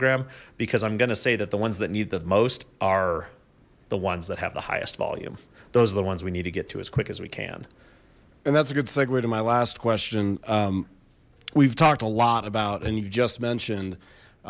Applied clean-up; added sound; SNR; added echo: none; none; none; none.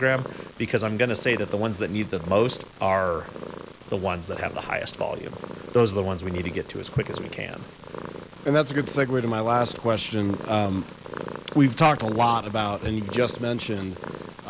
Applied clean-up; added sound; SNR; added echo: none; Purr; 13 dB; none.